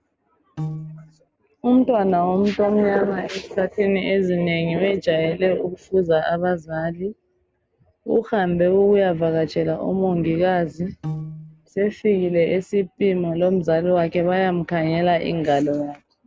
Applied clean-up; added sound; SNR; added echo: none; Piano; 10 dB; none.